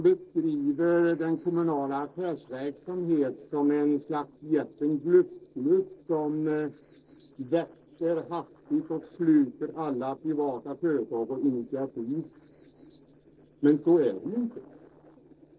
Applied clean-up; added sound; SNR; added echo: neural separator model SepFormer DNS4.